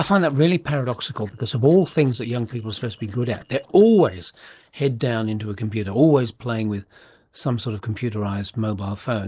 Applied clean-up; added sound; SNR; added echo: neural separator model SepFormer DNS4.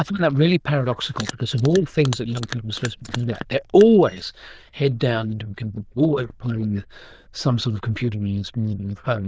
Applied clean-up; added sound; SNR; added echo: neural diffusion model UNIVERSE++.